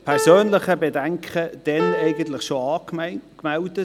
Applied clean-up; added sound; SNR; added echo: none; Piano; 7 dB; none.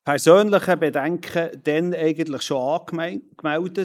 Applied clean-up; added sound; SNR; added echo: neural mask model Resemble Enhance denoiser.